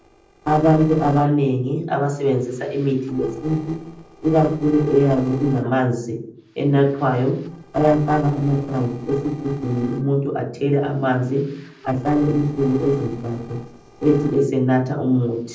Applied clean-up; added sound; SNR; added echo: neural separator model SepFormer DNS4.